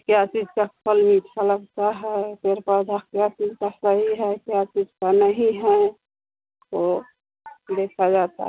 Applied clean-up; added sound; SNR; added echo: none; none; none; none.